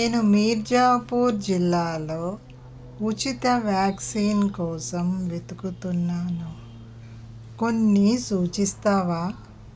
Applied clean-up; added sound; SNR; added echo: none; Fixed-wing aircraft, airplane; 19 dB; none.